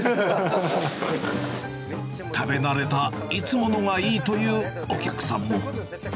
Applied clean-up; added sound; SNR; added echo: none; none; none; none.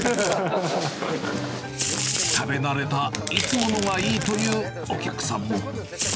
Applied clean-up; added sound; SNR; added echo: none; Domestic sounds, home sounds; 5 dB; none.